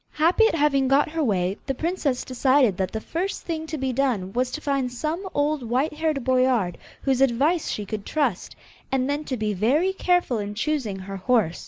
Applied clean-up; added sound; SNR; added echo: neural mask model Resemble Enhance denoiser.